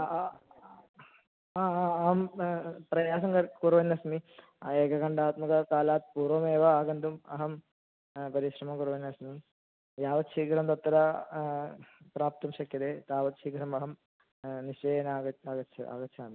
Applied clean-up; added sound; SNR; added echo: none; none; none; none.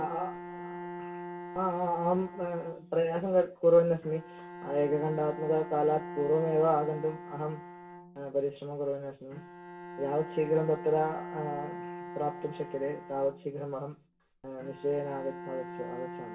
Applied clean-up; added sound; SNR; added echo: none; Bowed string instrument; 12 dB; reverberation time 0.2 s.